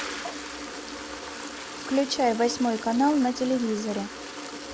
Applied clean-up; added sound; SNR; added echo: none; Toilet flush; 9 dB; none.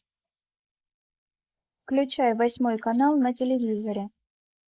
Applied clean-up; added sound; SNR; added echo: neural mask model Resemble Enhance denoiser.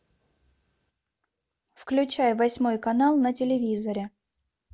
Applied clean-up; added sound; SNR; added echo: none; none; none; none.